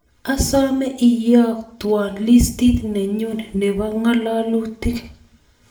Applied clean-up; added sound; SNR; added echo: none; none; none; reverberation time 0.4 s.